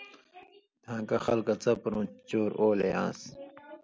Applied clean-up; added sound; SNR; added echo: none; none; none; none.